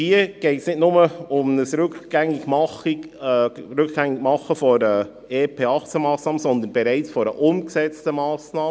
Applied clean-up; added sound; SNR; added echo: none; none; none; none.